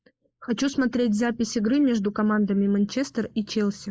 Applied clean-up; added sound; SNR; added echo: neural mask model Resemble Enhance denoiser.